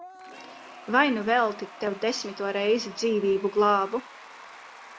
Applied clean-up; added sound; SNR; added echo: none; Applause / Crowd / Cheering; 18 dB; none.